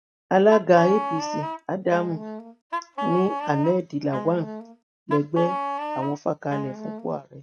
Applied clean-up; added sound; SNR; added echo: neural mask model RNNoise.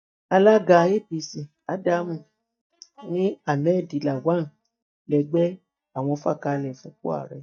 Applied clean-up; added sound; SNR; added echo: neural mask model DeepFilterNet 3.